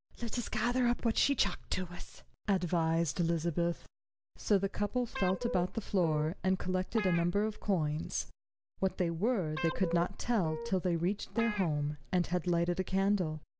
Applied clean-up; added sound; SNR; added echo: none; Guitar; 10 dB; none.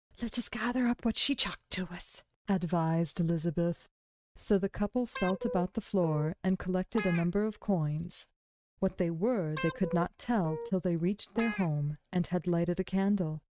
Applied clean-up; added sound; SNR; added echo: neural mask model RNNoise.